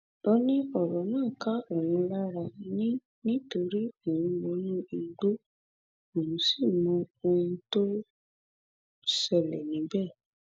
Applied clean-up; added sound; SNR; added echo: none; none; none; none.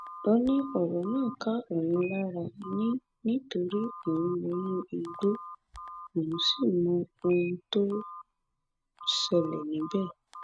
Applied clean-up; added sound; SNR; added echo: none; Telephone; 16 dB; none.